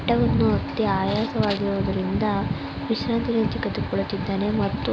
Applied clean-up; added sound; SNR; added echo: none; none; none; none.